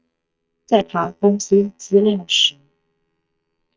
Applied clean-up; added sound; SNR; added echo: neural mask model DeepFilterNet 3.